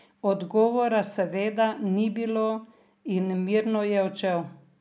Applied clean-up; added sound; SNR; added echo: none; none; none; none.